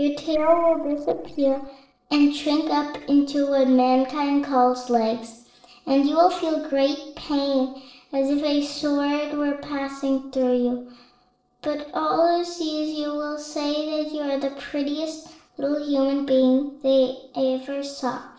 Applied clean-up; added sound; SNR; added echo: neural separator model SepFormer DNS4.